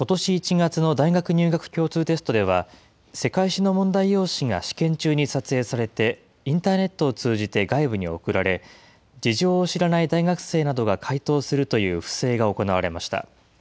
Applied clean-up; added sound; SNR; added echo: none; none; none; none.